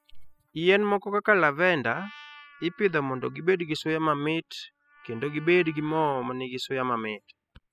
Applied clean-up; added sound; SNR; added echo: classical method spectral subtraction.